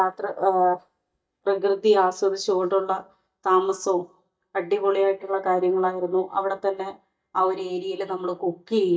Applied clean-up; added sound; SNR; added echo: neural mask model DeepFilterNet 3.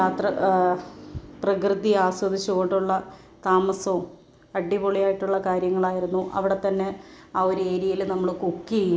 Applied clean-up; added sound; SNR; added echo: none; none; none; none.